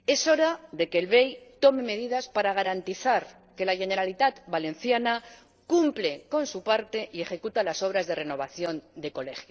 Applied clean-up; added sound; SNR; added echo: neural separator model SepFormer DNS4.